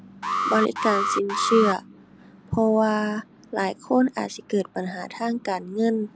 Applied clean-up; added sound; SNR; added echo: none; Alarm; 1 dB; none.